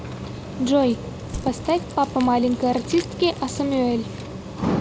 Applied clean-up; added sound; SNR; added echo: none; Crumpling, crinkling / Crushing + Printer; 18 dB; none.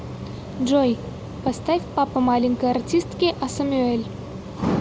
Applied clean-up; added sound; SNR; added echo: none; none; none; none.